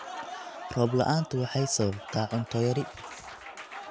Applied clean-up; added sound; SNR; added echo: none; Applause; 12 dB; none.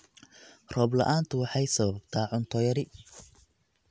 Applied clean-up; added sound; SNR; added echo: none; none; none; none.